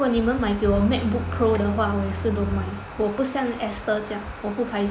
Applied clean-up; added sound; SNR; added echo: none; Bowed string instrument; 7 dB; none.